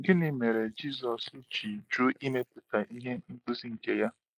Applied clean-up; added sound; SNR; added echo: neural mask model Resemble Enhance denoiser.